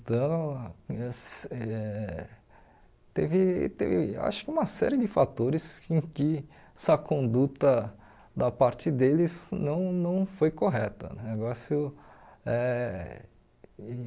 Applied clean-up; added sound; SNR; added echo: none; none; none; none.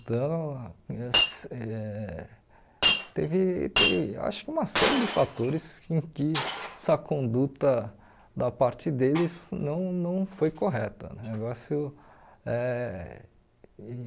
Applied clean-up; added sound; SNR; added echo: none; Shatter; 5 dB; none.